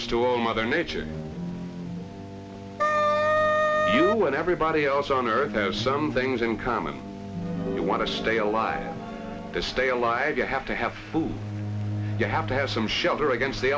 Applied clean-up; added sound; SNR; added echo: none; Wind instrument, woodwind instrument; -4 dB; none.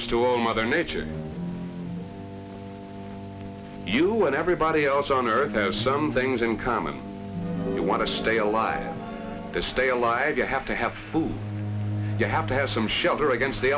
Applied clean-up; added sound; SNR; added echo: none; none; none; none.